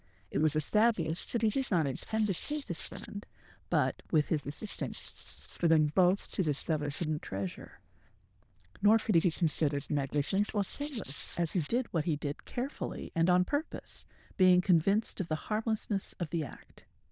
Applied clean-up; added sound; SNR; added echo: neural diffusion model UNIVERSE++.